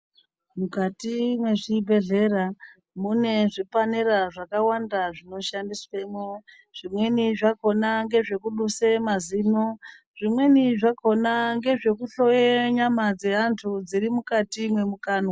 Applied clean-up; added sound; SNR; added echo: none; none; none; none.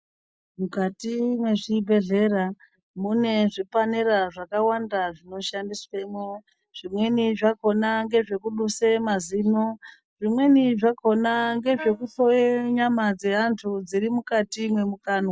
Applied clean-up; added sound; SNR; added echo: neural mask model DeepFilterNet 3.